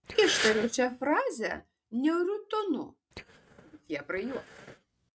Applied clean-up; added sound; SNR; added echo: neural mask model RNNoise.